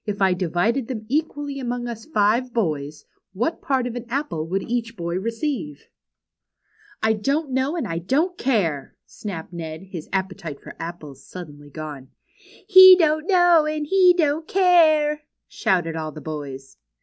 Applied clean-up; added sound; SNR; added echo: none; none; none; none.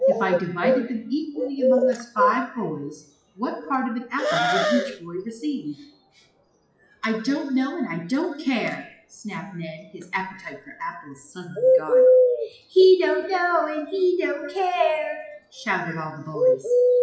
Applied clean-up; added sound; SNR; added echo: classical method WPE with log-MMSE.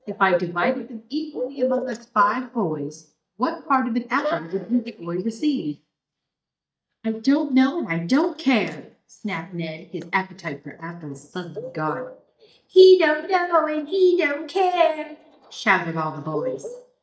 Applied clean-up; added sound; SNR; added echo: neural mask model DeepFilterNet 3.